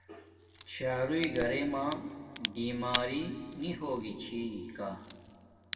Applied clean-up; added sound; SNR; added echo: none; Crack; 2 dB; reverberation time 1.8 s.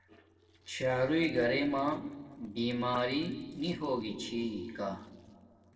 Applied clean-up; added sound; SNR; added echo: neural separator model SepFormer DNS4.